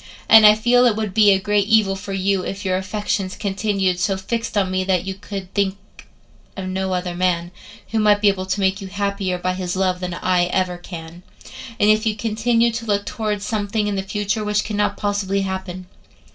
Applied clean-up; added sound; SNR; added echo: none; none; none; reverberation time 0.2 s.